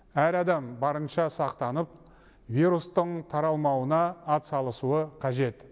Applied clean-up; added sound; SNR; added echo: none; none; none; none.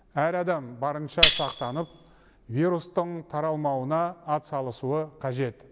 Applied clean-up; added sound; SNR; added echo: none; Tambourine; -3 dB; none.